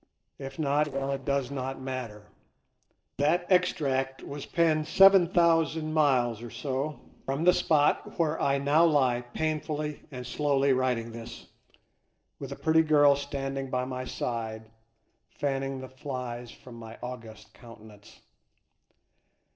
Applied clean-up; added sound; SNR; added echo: neural separator model SepFormer DNS4.